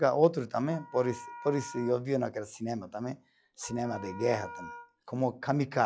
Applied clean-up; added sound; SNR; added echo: classical method log-MMSE.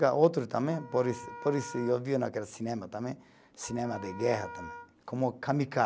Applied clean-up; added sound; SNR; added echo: none; Wind instrument, woodwind instrument; 15 dB; none.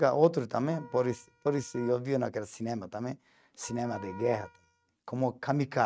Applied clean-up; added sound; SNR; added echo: neural mask model RNNoise.